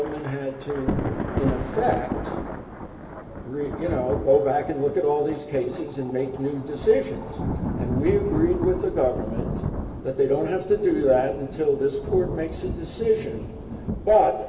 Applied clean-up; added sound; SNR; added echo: none; Thunder / Rain; 6 dB; reverberation time 2.4 s.